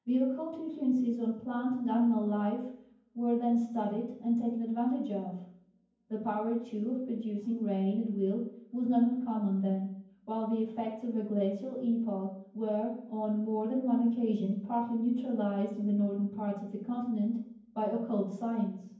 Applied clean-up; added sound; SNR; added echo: none; none; none; reverberation time 0.9 s.